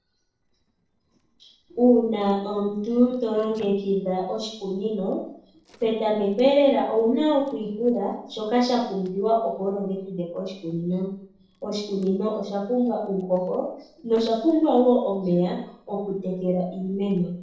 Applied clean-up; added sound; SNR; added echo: neural separator model SepFormer DNS4.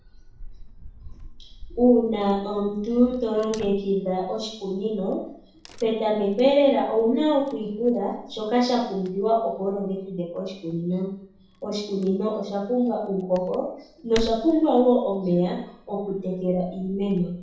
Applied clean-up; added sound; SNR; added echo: none; Tearing / Wood; 19 dB; reverberation time 0.6 s.